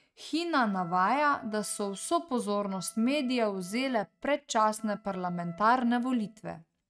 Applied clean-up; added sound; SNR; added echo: neural mask model RNNoise.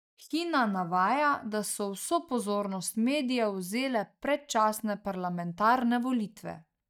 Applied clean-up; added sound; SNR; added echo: neural mask model DeepFilterNet 3.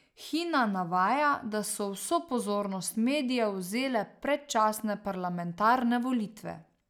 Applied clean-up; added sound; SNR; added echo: none; none; none; none.